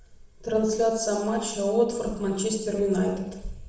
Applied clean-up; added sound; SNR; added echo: none; none; none; reverberation time 0.7 s.